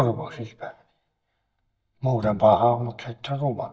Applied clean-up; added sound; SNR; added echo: neural mask model DeepFilterNet 3.